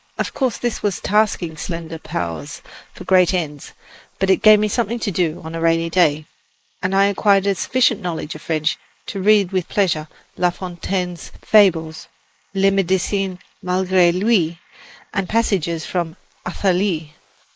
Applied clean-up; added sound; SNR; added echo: neural mask model Resemble Enhance denoiser.